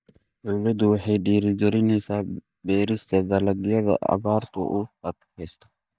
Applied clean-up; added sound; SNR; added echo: neural mask model DeepFilterNet 3.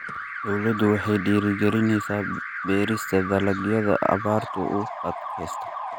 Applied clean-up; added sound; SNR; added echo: none; Alarm; 8 dB; none.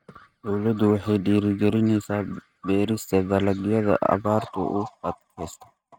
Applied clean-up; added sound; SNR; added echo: neural mask model RNNoise.